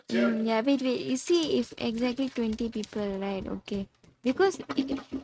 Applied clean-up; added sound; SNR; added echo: neural mask model RNNoise.